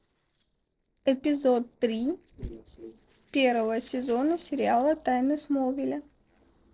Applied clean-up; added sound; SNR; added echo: neural separator model SepFormer DNS4.